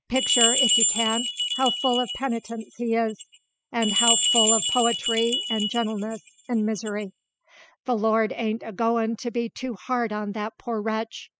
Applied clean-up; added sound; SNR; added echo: classical method spectral subtraction.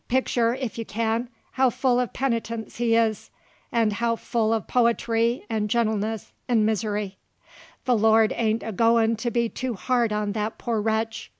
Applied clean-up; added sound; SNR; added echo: none; none; none; none.